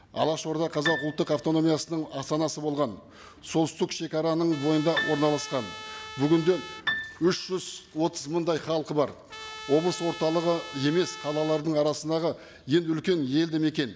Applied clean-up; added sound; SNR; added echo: none; Piano + Trumpet; 11 dB; none.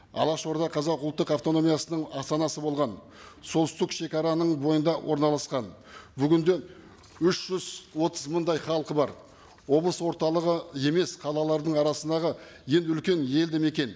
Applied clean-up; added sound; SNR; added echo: none; none; none; none.